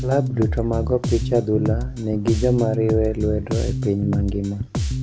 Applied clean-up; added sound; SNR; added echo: none; Bass guitar; 2 dB; none.